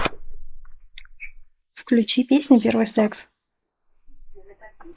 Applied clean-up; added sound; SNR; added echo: neural mask model Resemble Enhance denoiser.